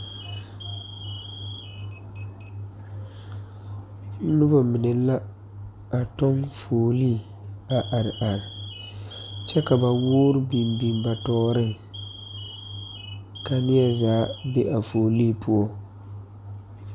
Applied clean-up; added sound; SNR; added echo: none; Alarm; 19 dB; none.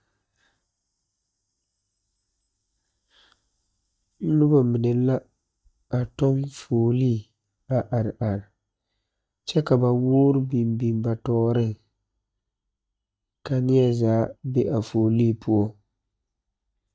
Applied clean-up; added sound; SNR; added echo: neural mask model DeepFilterNet 3.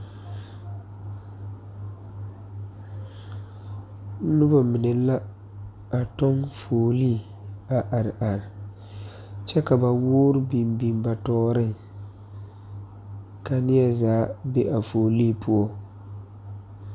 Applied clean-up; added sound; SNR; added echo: none; none; none; none.